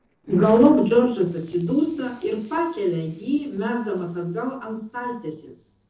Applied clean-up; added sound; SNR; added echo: neural separator model SepFormer DNS4.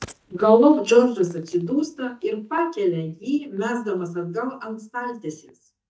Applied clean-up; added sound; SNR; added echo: neural mask model DeepFilterNet 3.